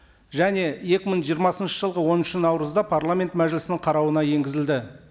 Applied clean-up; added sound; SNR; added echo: none; none; none; none.